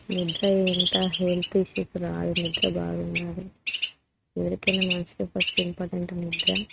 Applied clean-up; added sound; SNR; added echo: neural mask model RNNoise.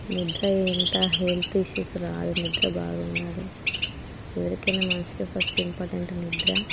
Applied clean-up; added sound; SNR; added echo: none; Bird; 1 dB; none.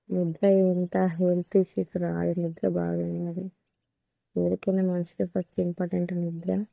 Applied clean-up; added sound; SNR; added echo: neural mask model DeepFilterNet 3.